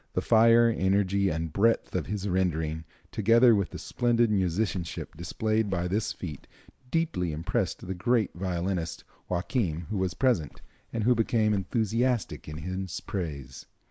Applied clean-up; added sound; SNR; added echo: neural mask model Resemble Enhance denoiser.